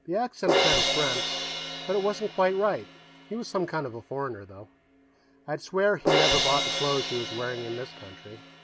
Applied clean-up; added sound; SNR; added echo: none; Crash cymbal; 0 dB; none.